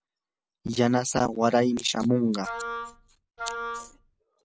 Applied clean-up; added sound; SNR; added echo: none; Wind instrument, woodwind instrument; 9 dB; none.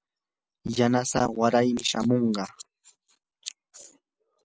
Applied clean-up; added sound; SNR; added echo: none; none; none; none.